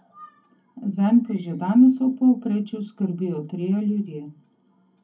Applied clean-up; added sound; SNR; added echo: none; none; none; reverberation time 0.3 s.